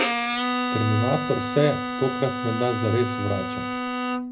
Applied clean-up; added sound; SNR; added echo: none; Bowed string instrument; 1 dB; reverberation time 0.4 s.